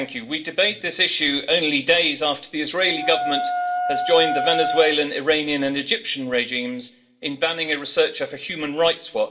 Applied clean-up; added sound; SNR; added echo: none; Wind instrument, woodwind instrument; 4 dB; reverberation time 0.8 s.